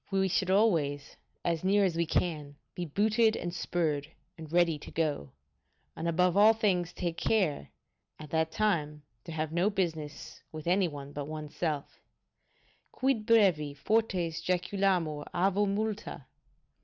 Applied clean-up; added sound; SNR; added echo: none; none; none; none.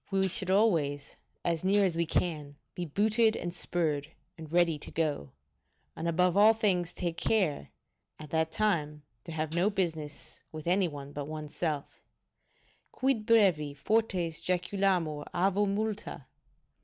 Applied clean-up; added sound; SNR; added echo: none; Hi-hat; 19 dB; none.